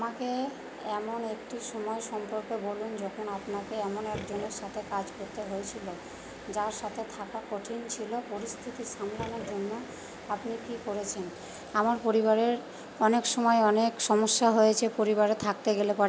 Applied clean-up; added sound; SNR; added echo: none; Burping, eructation; 18 dB; none.